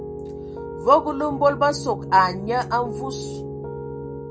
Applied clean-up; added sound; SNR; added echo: none; Piano; 9 dB; none.